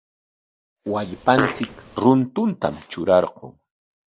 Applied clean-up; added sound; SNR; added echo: none; Fart; 5 dB; none.